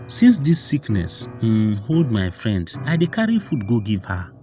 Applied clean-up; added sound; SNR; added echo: none; Piano; 18 dB; none.